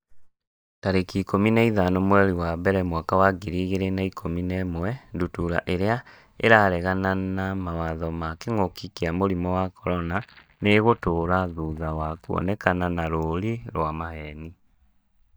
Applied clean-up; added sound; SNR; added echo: neural mask model DeepFilterNet 3.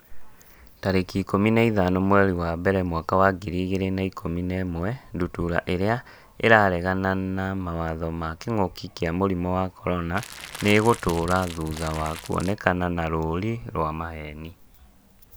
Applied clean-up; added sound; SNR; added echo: none; Crackle; 15 dB; none.